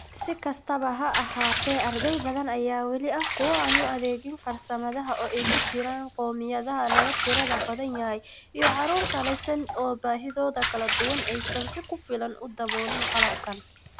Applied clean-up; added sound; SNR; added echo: none; Bathtub (filling or washing) / Water / Liquid; 0 dB; none.